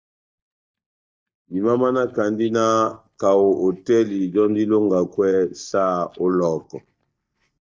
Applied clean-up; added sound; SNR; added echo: neural mask model DeepFilterNet 3.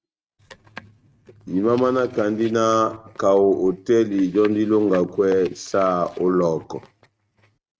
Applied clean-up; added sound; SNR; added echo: neural mask model RNNoise.